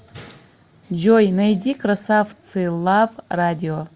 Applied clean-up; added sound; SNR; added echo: none; none; none; none.